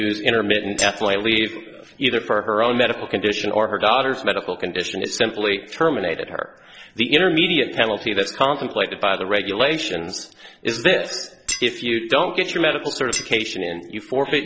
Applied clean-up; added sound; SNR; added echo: none; Shatter; 8 dB; none.